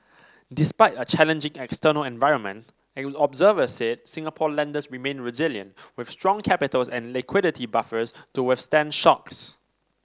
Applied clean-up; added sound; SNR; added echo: none; none; none; none.